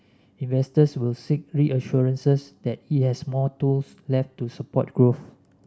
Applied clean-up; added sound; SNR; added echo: none; none; none; none.